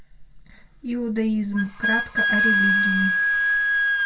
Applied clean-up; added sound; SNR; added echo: none; Wind instrument, woodwind instrument; -4 dB; reverberation time 0.1 s.